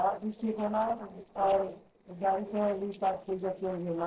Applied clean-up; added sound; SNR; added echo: neural separator model SepFormer DNS4.